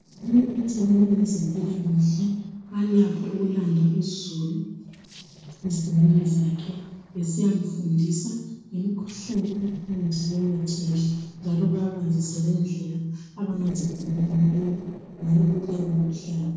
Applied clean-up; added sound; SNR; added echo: neural separator model SepFormer DNS4.